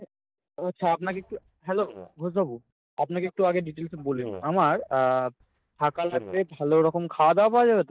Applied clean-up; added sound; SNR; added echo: neural mask model DeepFilterNet 3.